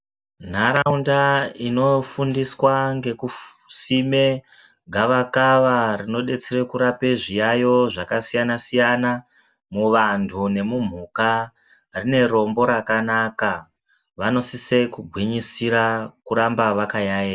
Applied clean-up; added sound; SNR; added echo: none; none; none; none.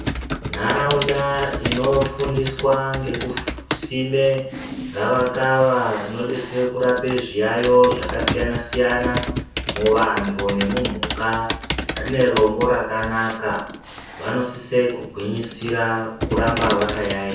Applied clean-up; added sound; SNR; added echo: none; Computer keyboard; 7 dB; reverberation time 0.6 s.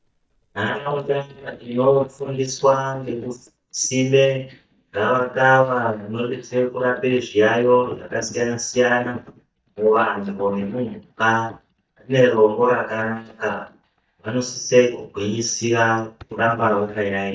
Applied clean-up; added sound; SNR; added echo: neural mask model DeepFilterNet 3.